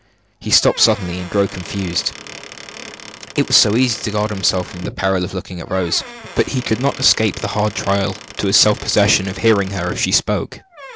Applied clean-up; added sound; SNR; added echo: none; Squeak / Wood; 15 dB; none.